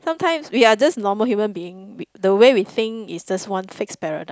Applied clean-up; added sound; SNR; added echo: none; none; none; none.